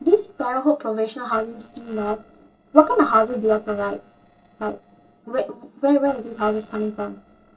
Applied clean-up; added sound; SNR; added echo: neural separator model SepFormer DNS4.